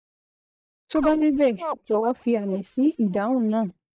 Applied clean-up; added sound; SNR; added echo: neural mask model DeepFilterNet 3.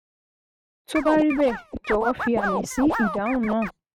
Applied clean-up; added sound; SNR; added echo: neural mask model RNNoise.